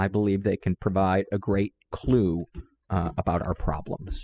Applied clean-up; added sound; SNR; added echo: classical method spectral subtraction.